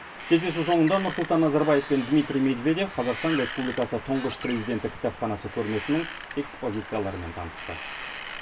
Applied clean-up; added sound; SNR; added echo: none; Wind; 12 dB; reverberation time 0.2 s.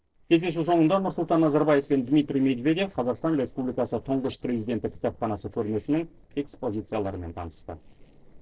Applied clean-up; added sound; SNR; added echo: neural separator model SepFormer DNS4.